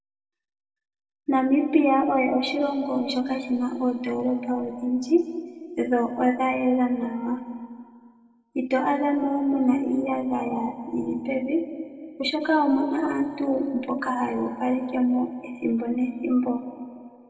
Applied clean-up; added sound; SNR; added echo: none; none; none; reverberation time 1.6 s.